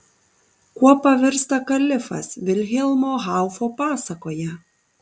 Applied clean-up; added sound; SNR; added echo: none; none; none; none.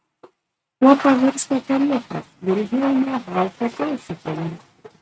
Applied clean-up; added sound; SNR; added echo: neural mask model RNNoise.